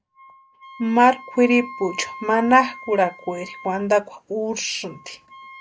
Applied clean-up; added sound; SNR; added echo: none; Wind instrument, woodwind instrument; 18 dB; none.